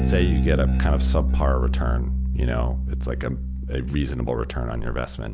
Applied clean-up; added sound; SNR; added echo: none; Bass guitar; -4 dB; none.